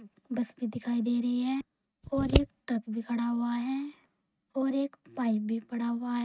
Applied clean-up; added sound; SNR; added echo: neural mask model RNNoise.